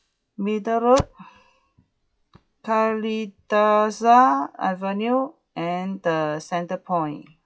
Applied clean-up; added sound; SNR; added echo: classical method log-MMSE.